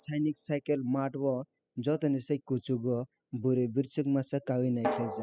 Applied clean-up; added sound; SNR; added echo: classical method spectral subtraction.